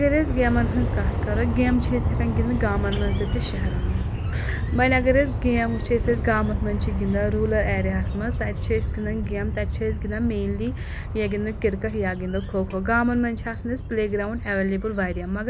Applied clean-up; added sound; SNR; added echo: none; Aircraft; 1 dB; none.